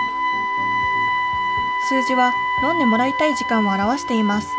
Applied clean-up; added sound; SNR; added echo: none; Wind instrument, woodwind instrument; -1 dB; none.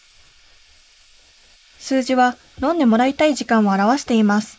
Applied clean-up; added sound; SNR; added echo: neural mask model Resemble Enhance denoiser.